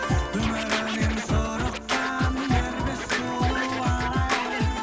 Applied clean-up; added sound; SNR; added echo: none; Scratching (performance technique); -2 dB; none.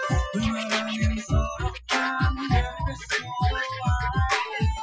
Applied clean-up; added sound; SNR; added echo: classical method Wiener filter.